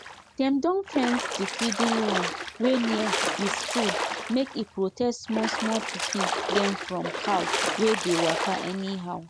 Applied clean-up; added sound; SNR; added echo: none; Splash, splatter; 2 dB; none.